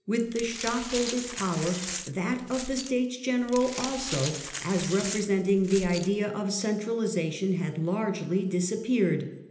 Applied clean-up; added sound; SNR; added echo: none; Glass; 10 dB; reverberation time 1.0 s.